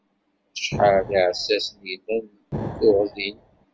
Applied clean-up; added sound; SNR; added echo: none; Explosion; 12 dB; none.